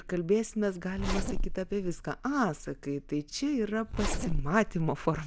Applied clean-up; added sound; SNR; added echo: none; Zipper (clothing); 2 dB; none.